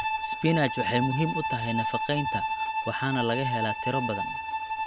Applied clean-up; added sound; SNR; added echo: none; Bowed string instrument; 1 dB; none.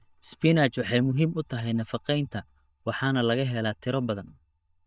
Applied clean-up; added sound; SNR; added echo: neural mask model DeepFilterNet 3.